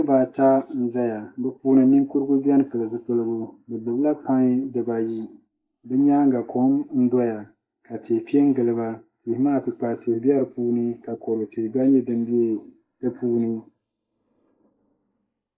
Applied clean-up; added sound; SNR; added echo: neural mask model Resemble Enhance denoiser.